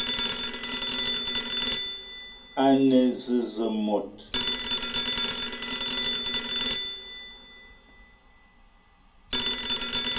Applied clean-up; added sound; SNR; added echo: none; Telephone; 1 dB; reverberation time 0.2 s.